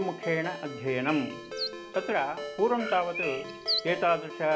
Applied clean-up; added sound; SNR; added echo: none; Bird + Ringtone; 7 dB; none.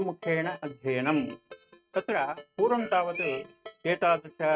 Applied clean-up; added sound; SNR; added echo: neural mask model RNNoise.